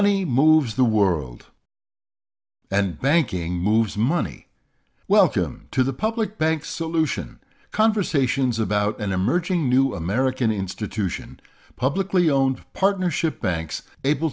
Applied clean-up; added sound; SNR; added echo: none; none; none; none.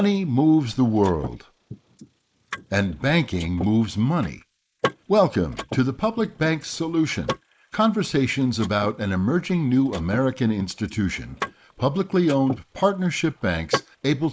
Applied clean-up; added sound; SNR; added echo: neural mask model Resemble Enhance denoiser.